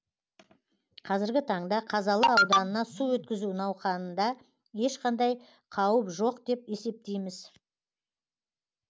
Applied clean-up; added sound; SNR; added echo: none; none; none; none.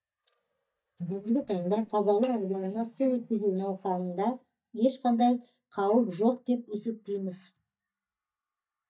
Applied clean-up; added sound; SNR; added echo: neural mask model DeepFilterNet 3.